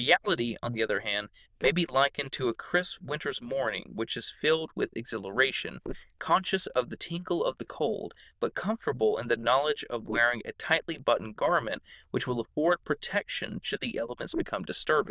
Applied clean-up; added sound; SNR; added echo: neural diffusion model UNIVERSE++.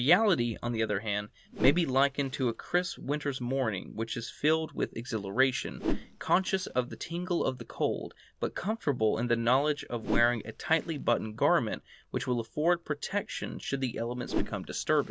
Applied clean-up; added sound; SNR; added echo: none; Whoosh, swoosh, swish; 9 dB; none.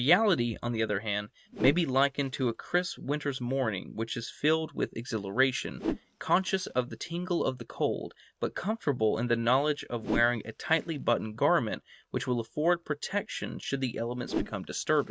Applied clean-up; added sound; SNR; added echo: neural mask model RNNoise.